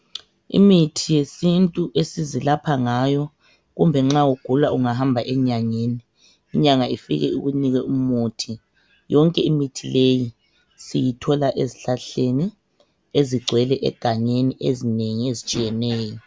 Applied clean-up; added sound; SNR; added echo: none; none; none; none.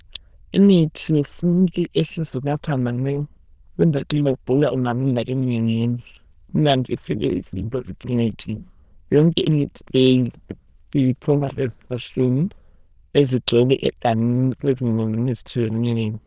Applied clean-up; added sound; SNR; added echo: neural diffusion model UNIVERSE++.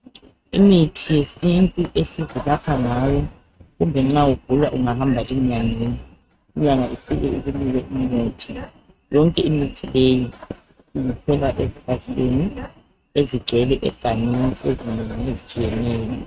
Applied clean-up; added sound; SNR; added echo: neural mask model RNNoise.